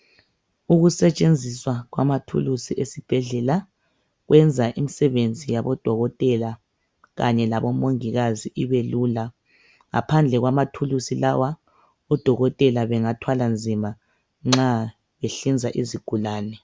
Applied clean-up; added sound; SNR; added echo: none; none; none; none.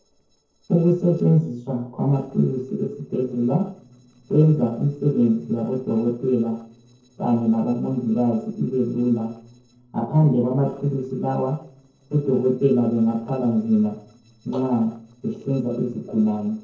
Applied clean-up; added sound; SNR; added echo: neural separator model SepFormer DNS4.